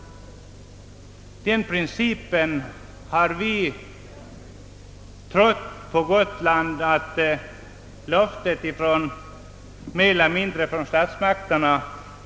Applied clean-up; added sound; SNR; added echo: none; none; none; none.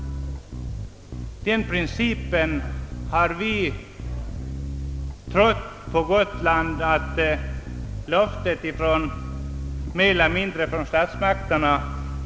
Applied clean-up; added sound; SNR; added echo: none; Bass guitar; 7 dB; none.